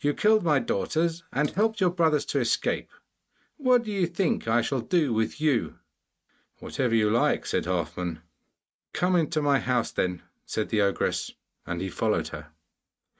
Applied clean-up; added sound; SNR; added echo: neural mask model RNNoise.